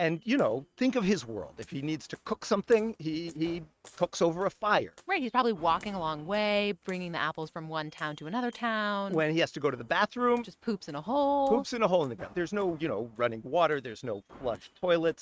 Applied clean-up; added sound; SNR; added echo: neural mask model RNNoise.